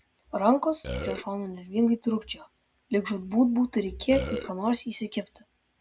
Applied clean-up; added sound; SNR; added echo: none; Burping, eructation; 5 dB; none.